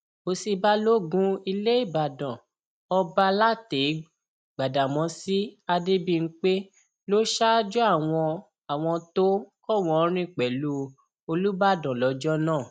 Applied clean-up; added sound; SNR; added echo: none; none; none; none.